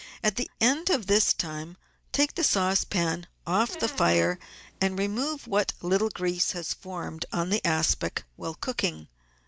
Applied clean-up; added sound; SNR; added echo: none; Squeak; 15 dB; none.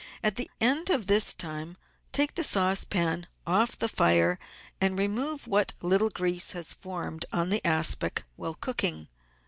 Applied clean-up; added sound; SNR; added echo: none; none; none; none.